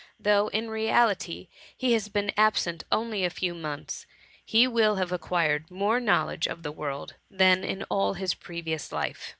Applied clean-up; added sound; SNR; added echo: none; none; none; none.